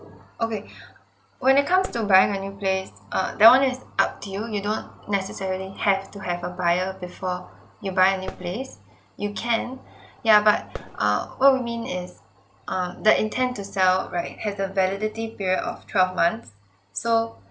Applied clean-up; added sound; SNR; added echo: none; Fireworks; 19 dB; none.